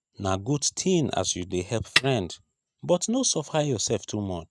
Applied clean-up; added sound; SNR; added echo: neural mask model RNNoise.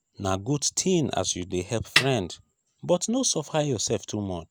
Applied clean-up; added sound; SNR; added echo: none; Snare drum; 1 dB; none.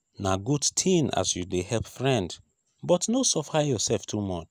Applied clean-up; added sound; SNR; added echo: none; none; none; none.